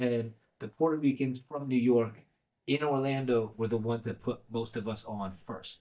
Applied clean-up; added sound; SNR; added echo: neural mask model DeepFilterNet 3.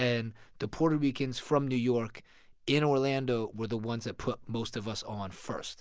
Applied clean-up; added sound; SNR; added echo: none; none; none; none.